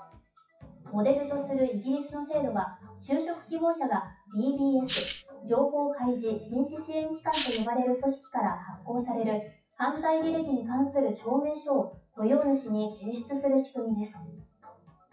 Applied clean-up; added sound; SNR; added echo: classical method WPE with log-MMSE.